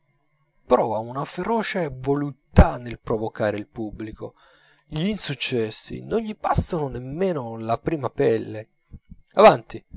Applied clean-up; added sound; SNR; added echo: none; none; none; none.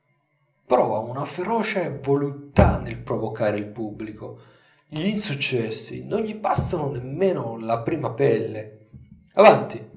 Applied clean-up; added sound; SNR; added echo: none; none; none; reverberation time 0.5 s.